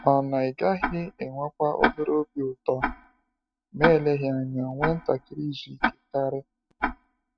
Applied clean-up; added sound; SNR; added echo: neural mask model RNNoise.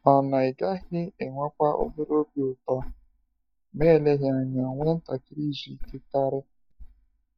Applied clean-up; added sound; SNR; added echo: neural mask model DeepFilterNet 3.